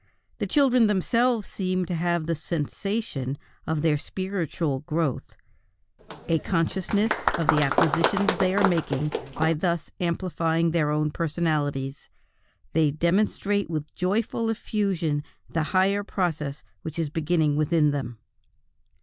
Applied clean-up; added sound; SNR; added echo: none; Applause; 2 dB; none.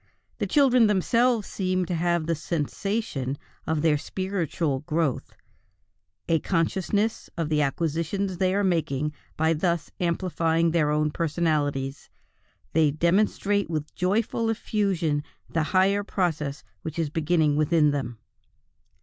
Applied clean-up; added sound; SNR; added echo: none; none; none; none.